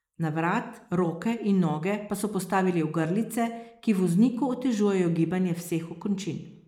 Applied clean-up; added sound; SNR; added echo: neural mask model Resemble Enhance denoiser.